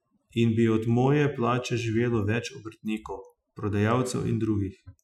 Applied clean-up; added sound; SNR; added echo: classical method Wiener filter.